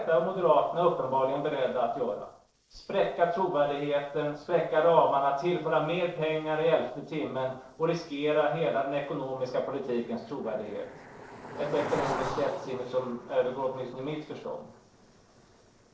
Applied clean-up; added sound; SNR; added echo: neural separator model SepFormer DNS4.